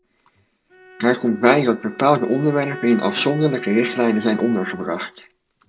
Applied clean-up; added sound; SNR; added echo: none; Bowed string instrument; 17 dB; none.